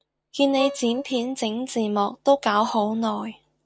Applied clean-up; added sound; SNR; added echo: neural mask model DeepFilterNet 3.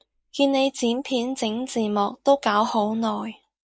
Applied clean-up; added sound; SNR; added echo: neural mask model Resemble Enhance denoiser.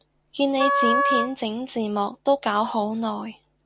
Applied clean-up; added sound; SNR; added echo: none; Wind instrument, woodwind instrument; -1 dB; none.